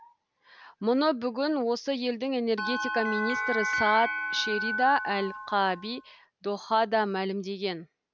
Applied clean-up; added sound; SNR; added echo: none; Bell; 3 dB; none.